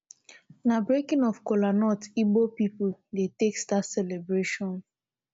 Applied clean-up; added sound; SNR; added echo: none; none; none; none.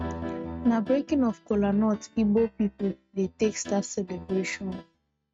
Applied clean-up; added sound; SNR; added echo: neural mask model RNNoise.